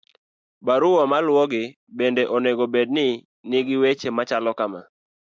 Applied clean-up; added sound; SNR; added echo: none; none; none; none.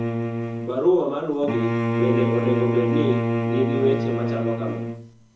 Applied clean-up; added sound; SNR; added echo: none; Bowed string instrument; -1 dB; reverberation time 0.5 s.